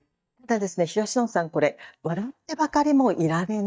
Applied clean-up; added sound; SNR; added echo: neural mask model DeepFilterNet 3.